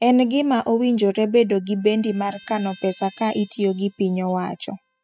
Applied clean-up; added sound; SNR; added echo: classical method spectral subtraction.